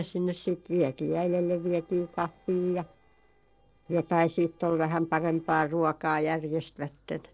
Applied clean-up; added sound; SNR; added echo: neural separator model SepFormer DNS4.